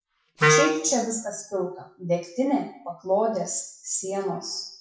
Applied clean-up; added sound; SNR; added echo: classical method WPE with log-MMSE.